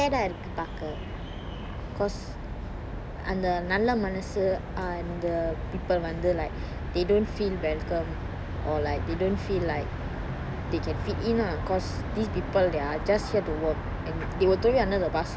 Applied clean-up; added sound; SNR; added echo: none; none; none; none.